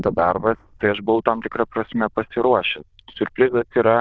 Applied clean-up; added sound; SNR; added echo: neural diffusion model UNIVERSE++.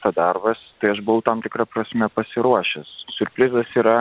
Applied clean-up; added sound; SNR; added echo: none; none; none; none.